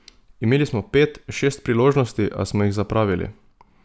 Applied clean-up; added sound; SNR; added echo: none; none; none; none.